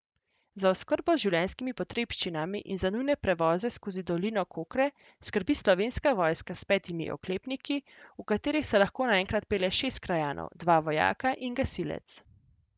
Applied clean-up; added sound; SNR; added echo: none; none; none; none.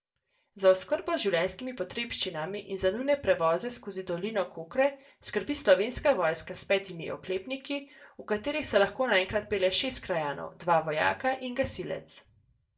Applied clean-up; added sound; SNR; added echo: none; none; none; reverberation time 0.2 s.